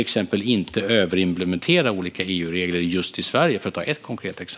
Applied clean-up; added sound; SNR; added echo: none; none; none; none.